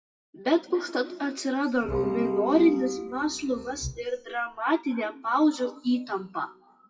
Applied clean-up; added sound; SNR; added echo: classical method WPE with log-MMSE.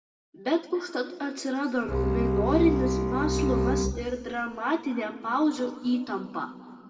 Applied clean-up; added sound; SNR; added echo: none; Bowed string instrument; -2 dB; reverberation time 2.3 s.